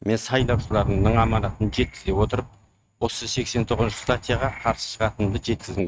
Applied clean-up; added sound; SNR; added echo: neural mask model RNNoise.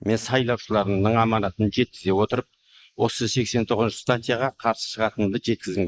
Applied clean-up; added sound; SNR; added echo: neural mask model Resemble Enhance denoiser.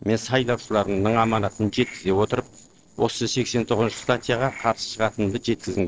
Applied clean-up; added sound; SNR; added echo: neural separator model SepFormer DNS4.